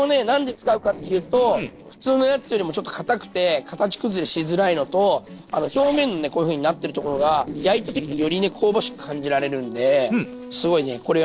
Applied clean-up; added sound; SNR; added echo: neural separator model SepFormer DNS4.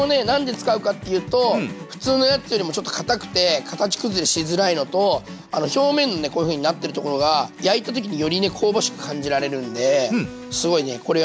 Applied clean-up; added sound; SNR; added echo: none; none; none; none.